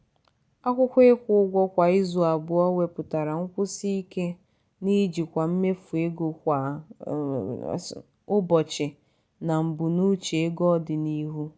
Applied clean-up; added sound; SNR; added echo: none; none; none; none.